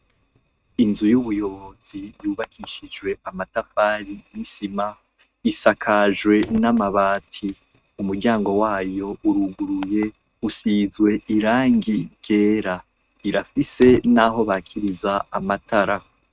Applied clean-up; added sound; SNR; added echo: neural mask model RNNoise.